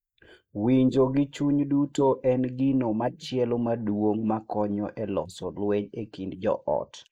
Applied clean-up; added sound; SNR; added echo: neural mask model Resemble Enhance denoiser.